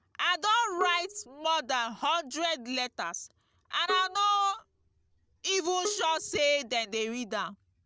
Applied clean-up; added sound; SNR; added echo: none; Bowed string instrument; 14 dB; none.